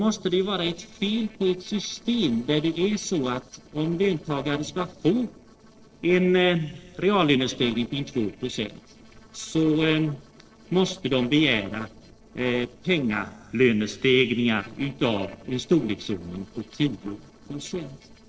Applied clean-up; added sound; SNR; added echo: neural separator model SepFormer DNS4.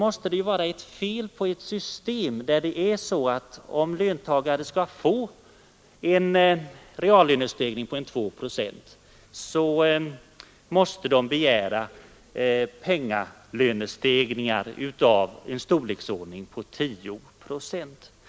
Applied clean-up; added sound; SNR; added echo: none; none; none; none.